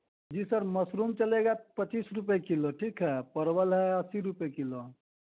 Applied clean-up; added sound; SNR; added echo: none; none; none; none.